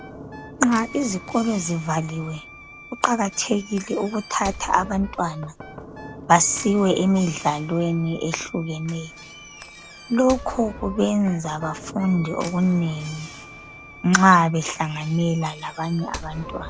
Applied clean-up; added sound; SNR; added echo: none; Knock / Slam + Wind instrument, woodwind instrument; 15 dB; none.